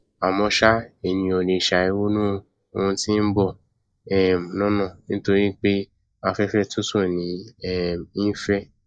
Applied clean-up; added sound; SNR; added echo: neural mask model DeepFilterNet 3.